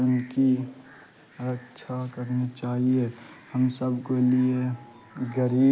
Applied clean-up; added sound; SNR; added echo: none; none; none; none.